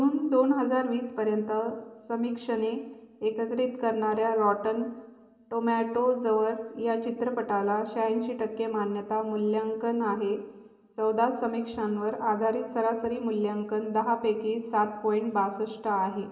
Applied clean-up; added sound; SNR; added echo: none; none; none; reverberation time 1.5 s.